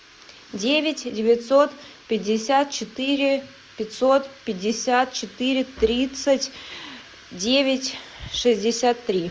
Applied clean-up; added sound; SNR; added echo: none; none; none; none.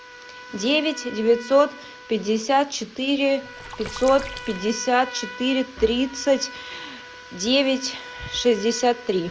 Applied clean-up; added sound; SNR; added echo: none; Trumpet + Water / Splash, splatter; 16 dB; none.